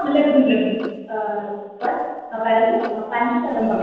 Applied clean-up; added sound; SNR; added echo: neural separator model SepFormer DNS4.